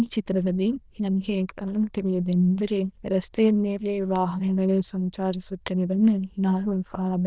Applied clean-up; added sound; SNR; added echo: neural diffusion model UNIVERSE++.